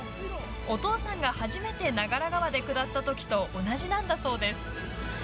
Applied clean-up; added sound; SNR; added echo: none; none; none; none.